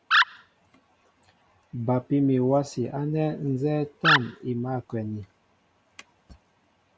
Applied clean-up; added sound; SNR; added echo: none; Animal; -3 dB; none.